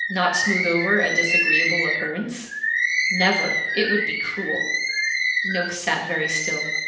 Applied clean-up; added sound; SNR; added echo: none; Bird; -3 dB; reverberation time 0.8 s.